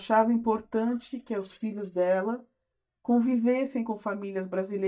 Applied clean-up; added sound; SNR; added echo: neural mask model DeepFilterNet 3.